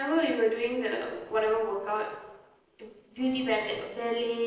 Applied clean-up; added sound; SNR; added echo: neural separator model SepFormer DNS4.